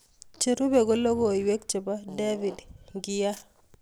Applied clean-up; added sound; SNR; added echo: none; Fart / Drawer open or close; 20 dB; none.